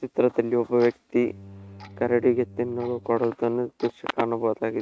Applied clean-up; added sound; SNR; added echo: neural mask model RNNoise.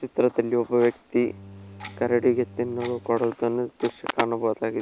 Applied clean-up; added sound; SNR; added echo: none; Clock + Bowed string instrument; 19 dB; none.